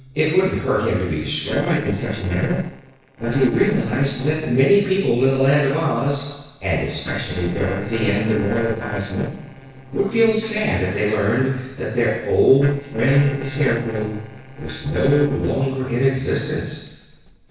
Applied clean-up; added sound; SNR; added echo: neural separator model SepFormer DNS4.